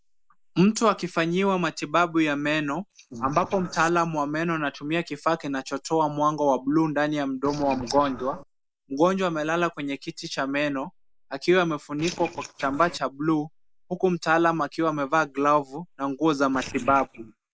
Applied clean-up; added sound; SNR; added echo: neural mask model Resemble Enhance denoiser.